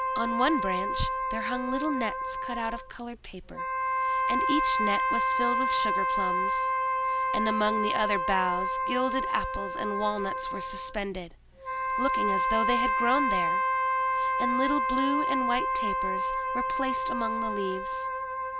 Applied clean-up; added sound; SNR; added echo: none; Wind instrument, woodwind instrument; -4 dB; none.